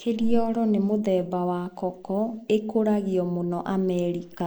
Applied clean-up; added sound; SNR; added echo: neural mask model Resemble Enhance denoiser.